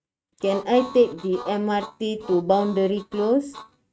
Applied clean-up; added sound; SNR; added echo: neural mask model RNNoise.